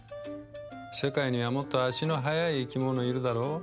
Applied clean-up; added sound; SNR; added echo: none; none; none; none.